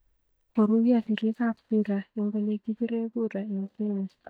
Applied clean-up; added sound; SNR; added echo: neural mask model DeepFilterNet 3.